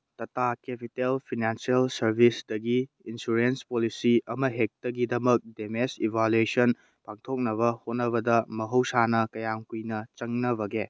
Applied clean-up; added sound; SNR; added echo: none; none; none; none.